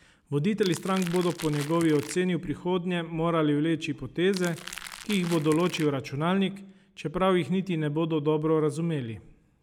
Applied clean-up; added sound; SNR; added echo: none; Crackle; 14 dB; none.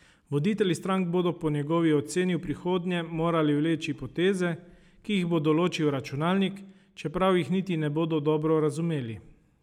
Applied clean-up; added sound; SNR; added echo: none; none; none; none.